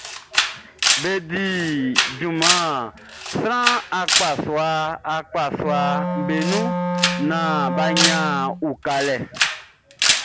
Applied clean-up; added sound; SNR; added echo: none; Wind instrument, woodwind instrument + Camera; 0 dB; none.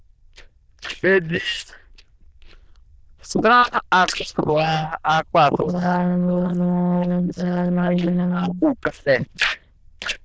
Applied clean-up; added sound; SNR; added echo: neural diffusion model UNIVERSE++.